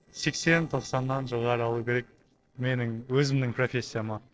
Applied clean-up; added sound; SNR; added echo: neural separator model SepFormer DNS4.